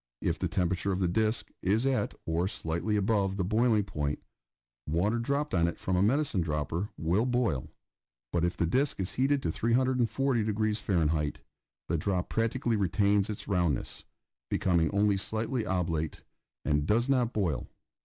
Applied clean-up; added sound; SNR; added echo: none; none; none; none.